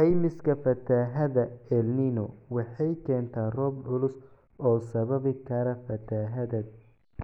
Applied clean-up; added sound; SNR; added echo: none; none; none; none.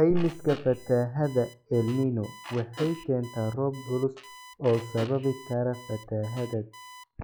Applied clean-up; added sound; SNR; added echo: classical method log-MMSE.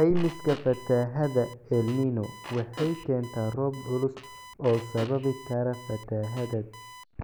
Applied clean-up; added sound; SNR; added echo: none; Alarm + Fart; 17 dB; none.